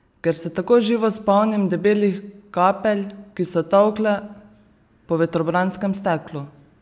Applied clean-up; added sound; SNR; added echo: none; none; none; none.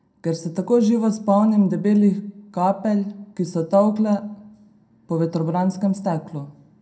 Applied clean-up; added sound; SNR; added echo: none; none; none; reverberation time 0.2 s.